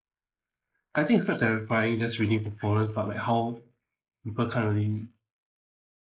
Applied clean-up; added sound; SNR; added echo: neural mask model Resemble Enhance denoiser.